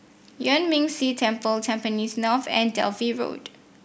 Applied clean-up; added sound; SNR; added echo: none; none; none; none.